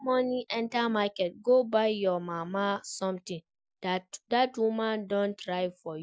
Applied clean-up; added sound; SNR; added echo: none; none; none; none.